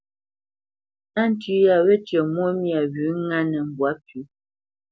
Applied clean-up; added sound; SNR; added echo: none; none; none; none.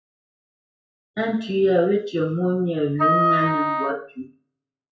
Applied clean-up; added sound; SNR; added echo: classical method WPE with log-MMSE.